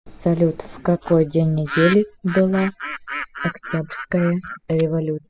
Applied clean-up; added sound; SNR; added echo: classical method spectral subtraction.